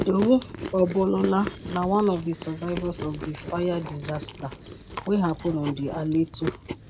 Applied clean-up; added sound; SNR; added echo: none; Chewing, mastication; 10 dB; none.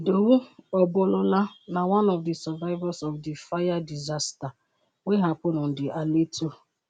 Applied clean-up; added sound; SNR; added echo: none; none; none; none.